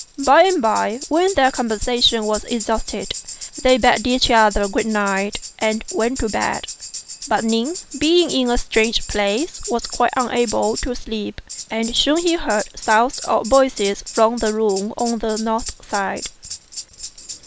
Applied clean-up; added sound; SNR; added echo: none; Tambourine; 14 dB; none.